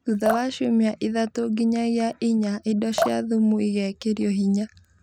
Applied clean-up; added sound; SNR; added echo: none; Drip; 10 dB; none.